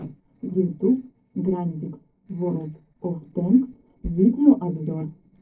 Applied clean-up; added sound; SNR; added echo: neural separator model SepFormer DNS4.